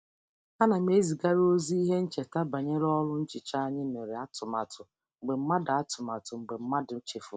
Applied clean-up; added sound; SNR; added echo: none; none; none; none.